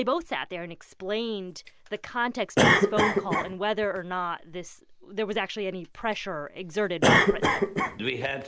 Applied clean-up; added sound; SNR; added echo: none; Cough; -2 dB; none.